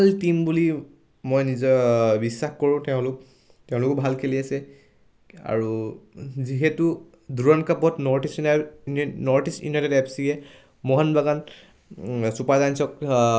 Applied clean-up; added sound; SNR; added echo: none; none; none; none.